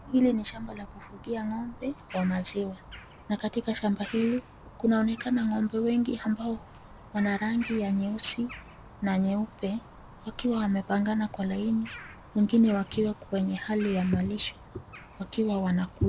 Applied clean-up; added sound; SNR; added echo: none; Bird vocalization, bird call, bird song; 19 dB; none.